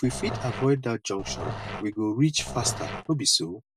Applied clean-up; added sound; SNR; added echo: none; Growling; 9 dB; none.